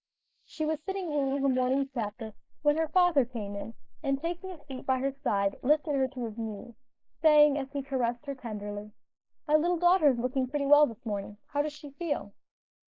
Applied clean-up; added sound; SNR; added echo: neural mask model Resemble Enhance denoiser.